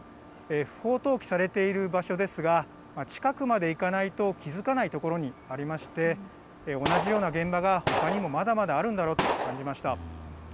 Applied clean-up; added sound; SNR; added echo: none; Gunshot, gunfire; 4 dB; none.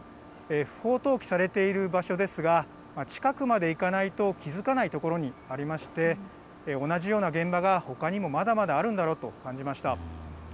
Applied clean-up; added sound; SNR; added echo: none; none; none; none.